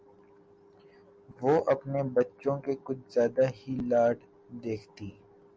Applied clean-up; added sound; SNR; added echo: none; none; none; none.